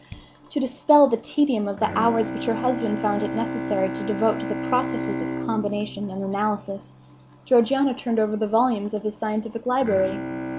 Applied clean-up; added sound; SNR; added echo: none; Bowed string instrument; 9 dB; none.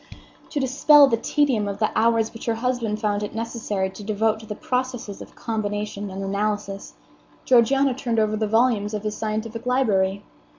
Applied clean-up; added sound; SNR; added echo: none; none; none; none.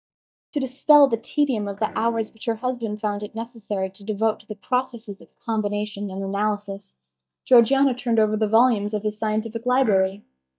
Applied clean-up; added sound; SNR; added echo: neural mask model DeepFilterNet 3.